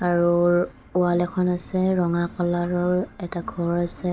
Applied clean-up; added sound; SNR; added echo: none; none; none; none.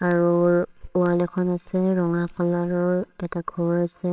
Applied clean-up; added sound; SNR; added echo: neural separator model SepFormer WHAMR!.